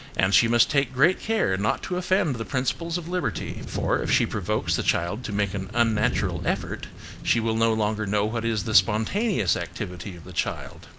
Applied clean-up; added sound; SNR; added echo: none; Thunder / Rain; 11 dB; none.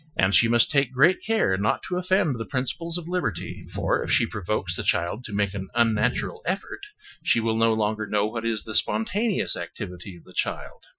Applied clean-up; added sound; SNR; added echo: classical method Wiener filter.